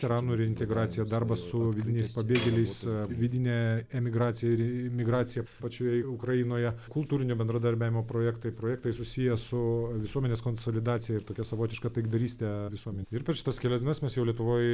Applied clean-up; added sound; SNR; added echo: none; Tambourine; -3 dB; none.